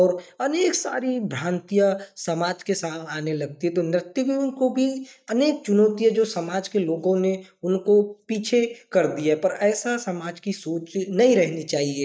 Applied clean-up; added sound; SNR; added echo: neural mask model DeepFilterNet 3.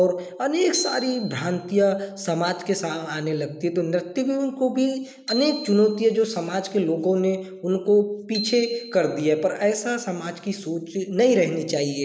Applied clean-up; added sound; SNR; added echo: none; Bicycle bell; 16 dB; none.